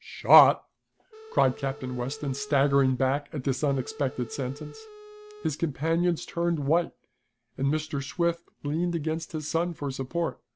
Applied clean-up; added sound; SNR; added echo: none; Telephone; 18 dB; none.